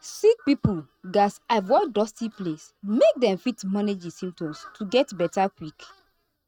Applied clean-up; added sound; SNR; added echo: neural mask model RNNoise.